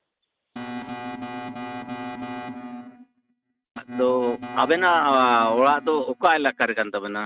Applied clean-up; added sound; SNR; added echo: neural mask model RNNoise.